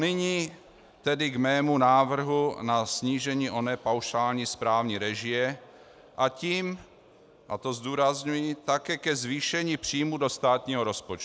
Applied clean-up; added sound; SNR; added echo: none; none; none; none.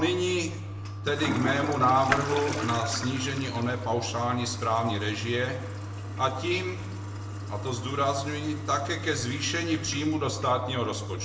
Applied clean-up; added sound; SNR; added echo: none; Toilet flush; 5 dB; reverberation time 0.7 s.